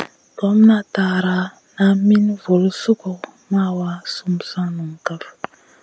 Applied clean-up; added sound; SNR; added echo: none; none; none; none.